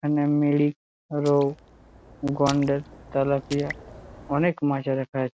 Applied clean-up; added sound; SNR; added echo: none; Raindrop; 17 dB; none.